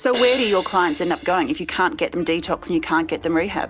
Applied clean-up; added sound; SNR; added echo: none; Crash cymbal; 9 dB; none.